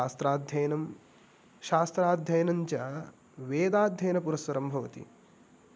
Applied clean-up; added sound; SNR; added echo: none; none; none; none.